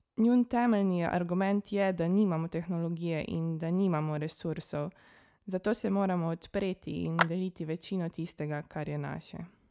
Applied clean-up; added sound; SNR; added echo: none; Clapping; 6 dB; none.